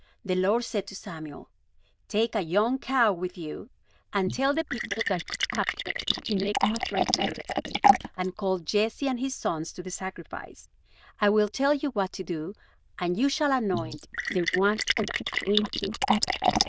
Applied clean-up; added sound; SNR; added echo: neural diffusion model UNIVERSE++.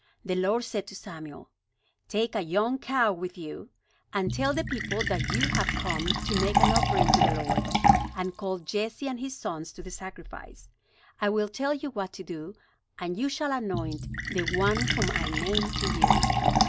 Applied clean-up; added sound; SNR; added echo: none; Fill (with liquid); -2 dB; none.